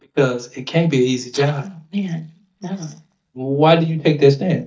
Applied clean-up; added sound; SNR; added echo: neural mask model DeepFilterNet 3.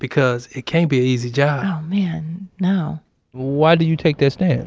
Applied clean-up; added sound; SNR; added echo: none; none; none; none.